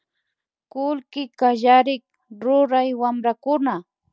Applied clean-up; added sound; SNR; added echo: none; none; none; none.